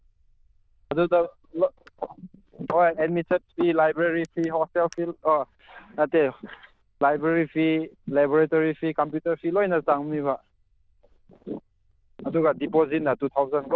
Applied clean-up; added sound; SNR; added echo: neural diffusion model UNIVERSE++.